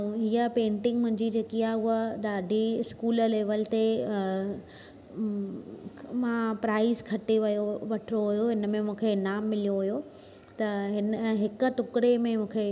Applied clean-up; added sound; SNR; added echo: none; none; none; none.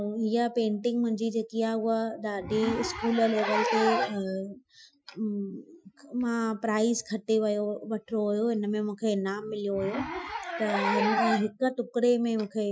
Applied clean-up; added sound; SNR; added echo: classical method Wiener filter.